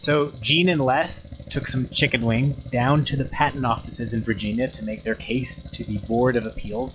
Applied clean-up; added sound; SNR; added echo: classical method log-MMSE.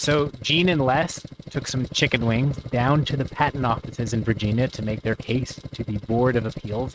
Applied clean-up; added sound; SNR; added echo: neural mask model RNNoise.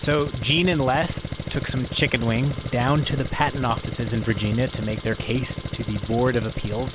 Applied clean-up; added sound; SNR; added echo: none; Engine; 6 dB; none.